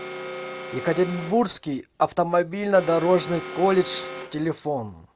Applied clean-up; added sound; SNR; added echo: none; Alarm; 16 dB; none.